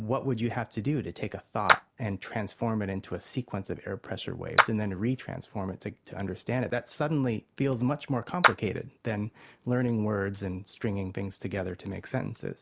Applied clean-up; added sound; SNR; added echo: none; Clapping; -1 dB; none.